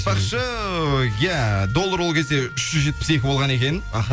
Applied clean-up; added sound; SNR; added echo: none; Wind instrument, woodwind instrument; 18 dB; none.